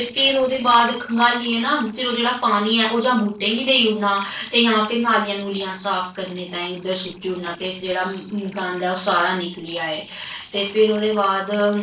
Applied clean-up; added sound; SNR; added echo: neural separator model SepFormer DNS4.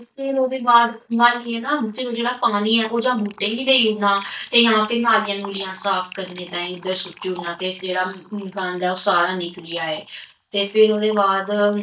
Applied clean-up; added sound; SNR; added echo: neural mask model DeepFilterNet 3.